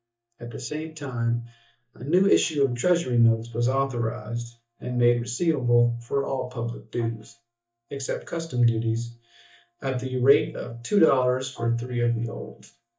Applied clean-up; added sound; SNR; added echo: neural mask model DeepFilterNet 3.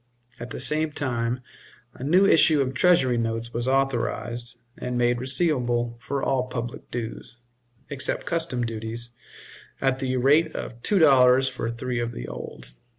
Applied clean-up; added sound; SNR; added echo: none; none; none; none.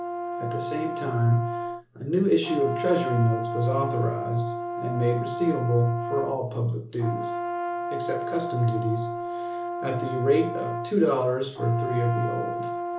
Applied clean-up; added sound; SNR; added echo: none; Brass instrument; 5 dB; reverberation time 0.8 s.